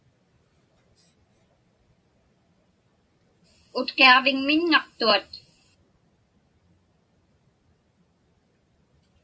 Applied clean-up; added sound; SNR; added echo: none; none; none; none.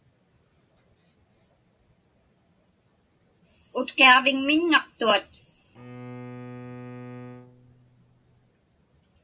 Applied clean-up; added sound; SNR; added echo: none; Bowed string instrument; 15 dB; none.